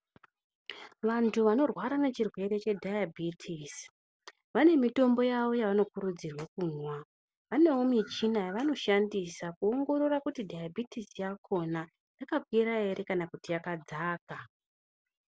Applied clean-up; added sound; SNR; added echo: none; none; none; none.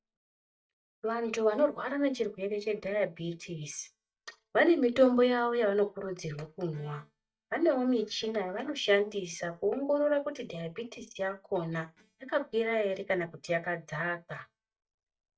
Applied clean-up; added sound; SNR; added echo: neural mask model DeepFilterNet 3.